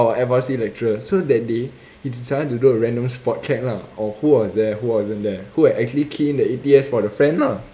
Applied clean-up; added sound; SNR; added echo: none; none; none; none.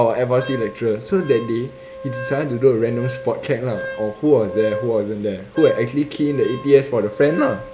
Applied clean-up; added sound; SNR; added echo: none; Wind instrument, woodwind instrument; 13 dB; none.